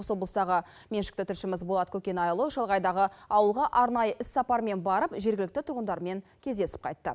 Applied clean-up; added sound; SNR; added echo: none; none; none; none.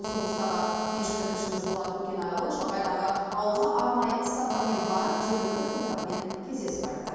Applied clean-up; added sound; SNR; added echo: none; Telephone; 6 dB; reverberation time 2.1 s.